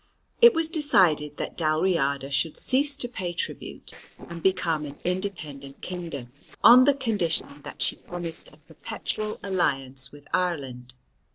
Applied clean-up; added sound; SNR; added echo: neural separator model SepFormer DNS4.